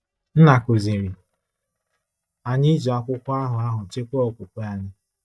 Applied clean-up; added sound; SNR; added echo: neural mask model DeepFilterNet 3.